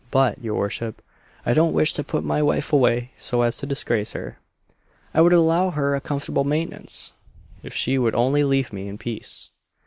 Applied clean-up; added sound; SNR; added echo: none; none; none; none.